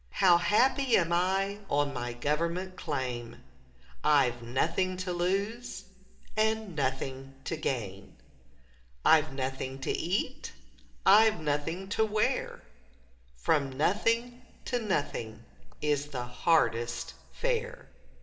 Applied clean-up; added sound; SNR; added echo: none; none; none; reverberation time 2.0 s.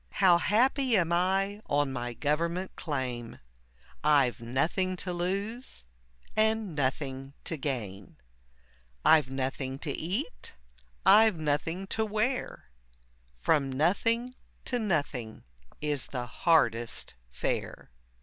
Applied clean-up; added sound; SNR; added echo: none; none; none; none.